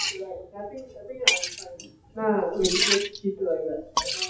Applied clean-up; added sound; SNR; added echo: classical method WPE with log-MMSE.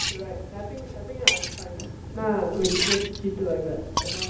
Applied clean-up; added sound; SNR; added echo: none; Liquid; 0 dB; reverberation time 0.8 s.